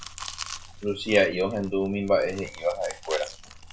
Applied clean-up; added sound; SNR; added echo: none; Chewing, mastication; 13 dB; none.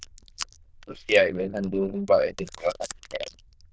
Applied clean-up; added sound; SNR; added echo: neural diffusion model UNIVERSE++.